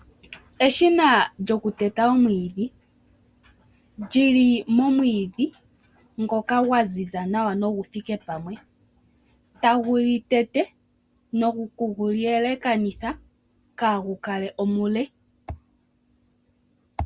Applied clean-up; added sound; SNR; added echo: none; none; none; none.